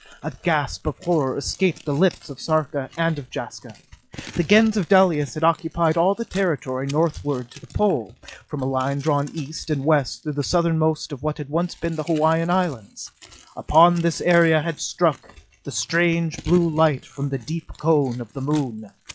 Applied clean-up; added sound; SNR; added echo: classical method log-MMSE.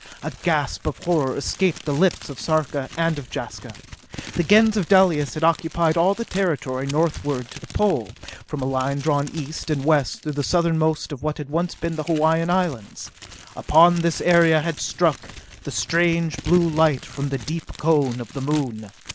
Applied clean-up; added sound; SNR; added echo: none; Crumpling, crinkling; 18 dB; none.